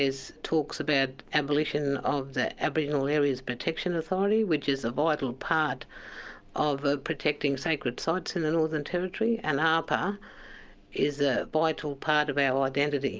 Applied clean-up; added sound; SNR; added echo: none; none; none; none.